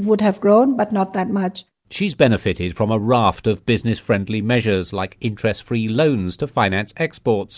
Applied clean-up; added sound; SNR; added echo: none; none; none; none.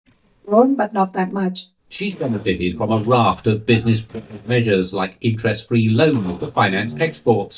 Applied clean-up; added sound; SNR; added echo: neural mask model DeepFilterNet 3.